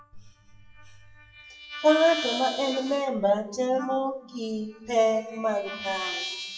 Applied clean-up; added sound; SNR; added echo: classical method WPE with log-MMSE.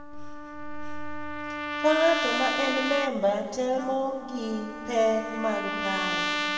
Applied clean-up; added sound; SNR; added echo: none; Trumpet; 4 dB; reverberation time 2.2 s.